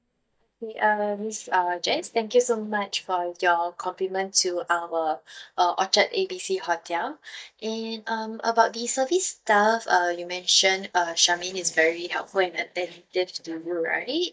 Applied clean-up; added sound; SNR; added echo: neural mask model DeepFilterNet 3.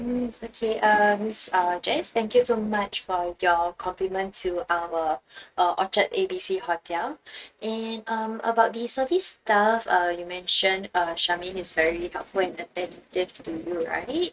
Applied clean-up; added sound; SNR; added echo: neural mask model RNNoise.